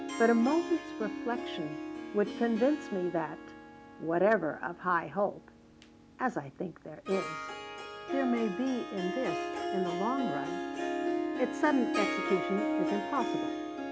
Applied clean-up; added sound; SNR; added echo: none; Harp; 4 dB; none.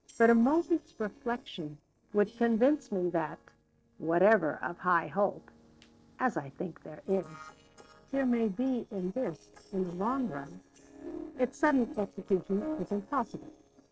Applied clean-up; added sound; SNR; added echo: neural separator model SepFormer DNS4.